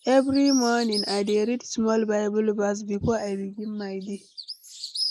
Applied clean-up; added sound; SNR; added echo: neural mask model Resemble Enhance denoiser.